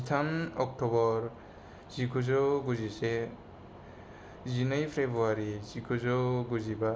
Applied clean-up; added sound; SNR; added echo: none; none; none; none.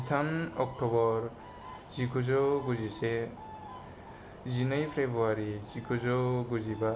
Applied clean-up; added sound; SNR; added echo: none; Bird; 19 dB; none.